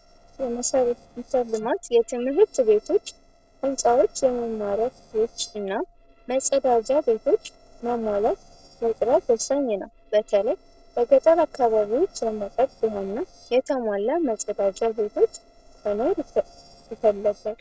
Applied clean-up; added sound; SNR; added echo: neural separator model SepFormer DNS4.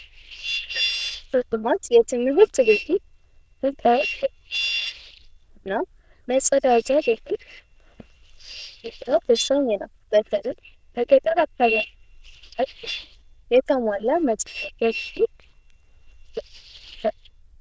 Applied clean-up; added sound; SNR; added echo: neural diffusion model UNIVERSE++.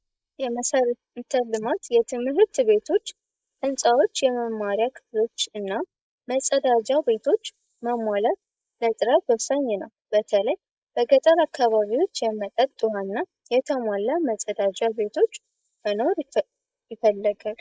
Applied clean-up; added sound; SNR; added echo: neural mask model Resemble Enhance denoiser.